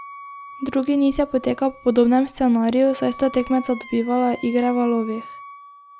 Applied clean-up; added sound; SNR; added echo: none; Wind instrument, woodwind instrument; 19 dB; none.